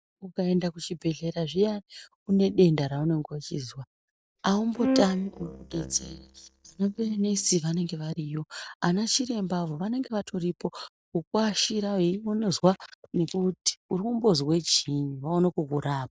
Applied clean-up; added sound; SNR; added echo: neural mask model DeepFilterNet 3.